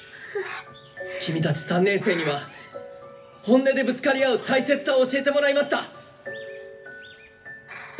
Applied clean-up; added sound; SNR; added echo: none; Bird; 19 dB; reverberation time 0.3 s.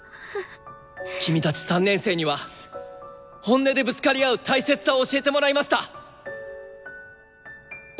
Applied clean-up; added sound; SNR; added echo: none; none; none; none.